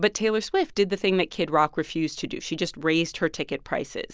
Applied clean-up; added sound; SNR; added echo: none; none; none; none.